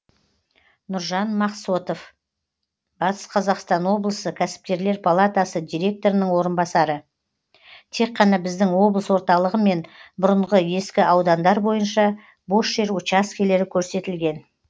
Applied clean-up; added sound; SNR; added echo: none; none; none; none.